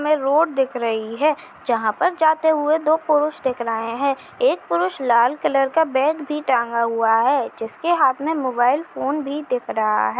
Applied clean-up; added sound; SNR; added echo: none; none; none; none.